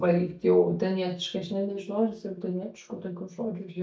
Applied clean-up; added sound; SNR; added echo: neural mask model DeepFilterNet 3.